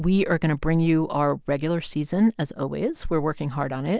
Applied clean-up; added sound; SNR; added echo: none; none; none; none.